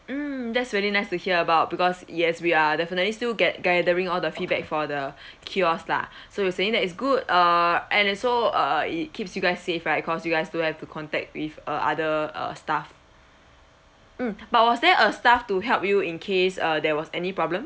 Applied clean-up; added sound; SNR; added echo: none; none; none; none.